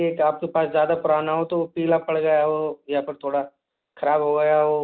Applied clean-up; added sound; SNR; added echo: none; none; none; none.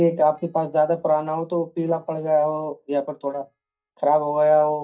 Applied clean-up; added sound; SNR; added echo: neural mask model DeepFilterNet 3.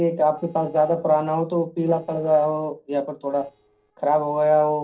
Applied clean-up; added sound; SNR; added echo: neural separator model SepFormer DNS4.